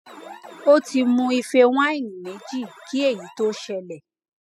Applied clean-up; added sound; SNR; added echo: classical method spectral subtraction.